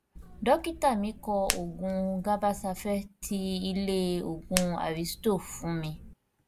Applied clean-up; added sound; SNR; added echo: none; Hands; 10 dB; none.